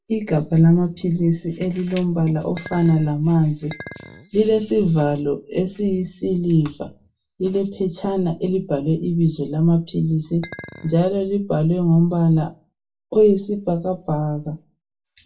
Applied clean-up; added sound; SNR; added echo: none; Chink, clink; 19 dB; reverberation time 0.2 s.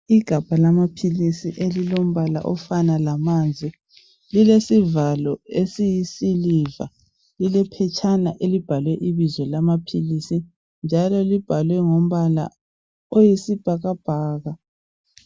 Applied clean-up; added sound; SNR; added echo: none; none; none; none.